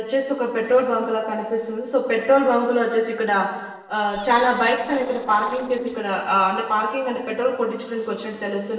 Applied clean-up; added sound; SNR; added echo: neural separator model SepFormer DNS4.